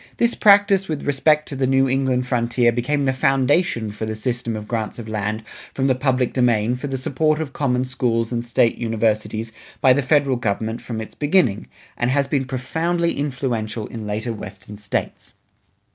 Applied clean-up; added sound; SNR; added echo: none; none; none; none.